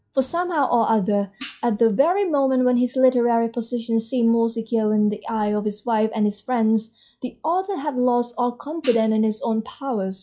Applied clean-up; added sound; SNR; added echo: classical method log-MMSE.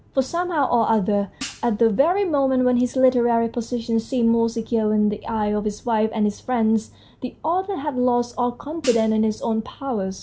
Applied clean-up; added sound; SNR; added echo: none; Hi-hat; 16 dB; none.